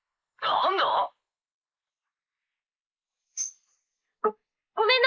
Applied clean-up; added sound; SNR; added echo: neural mask model Resemble Enhance denoiser.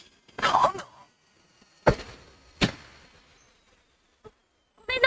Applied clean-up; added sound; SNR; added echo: neural mask model RNNoise.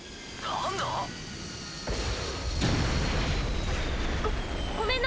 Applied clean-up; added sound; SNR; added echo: none; none; none; none.